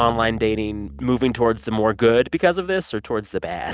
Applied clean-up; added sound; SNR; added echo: neural mask model RNNoise.